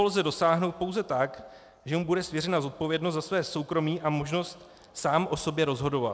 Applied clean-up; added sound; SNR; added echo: none; none; none; none.